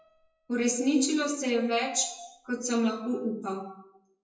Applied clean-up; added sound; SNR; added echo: classical method WPE with log-MMSE.